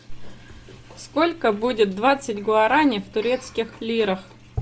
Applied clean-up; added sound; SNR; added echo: none; none; none; none.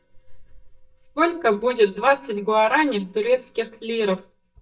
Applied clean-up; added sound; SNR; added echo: neural mask model DeepFilterNet 3.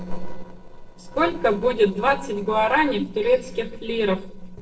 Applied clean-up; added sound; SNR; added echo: neural separator model SepFormer DNS4.